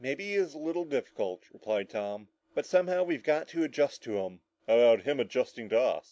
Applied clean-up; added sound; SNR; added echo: none; none; none; none.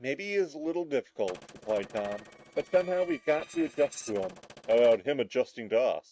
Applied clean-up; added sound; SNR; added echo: neural mask model RNNoise.